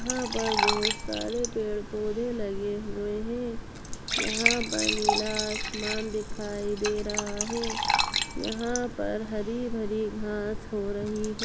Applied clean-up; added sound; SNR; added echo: none; Fill (with liquid) / Trickle, dribble / Glass; 0 dB; none.